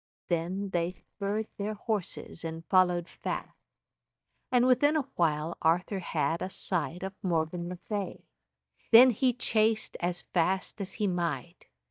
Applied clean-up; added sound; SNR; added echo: neural mask model DeepFilterNet 3.